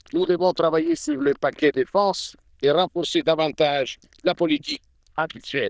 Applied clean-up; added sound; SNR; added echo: neural diffusion model UNIVERSE++.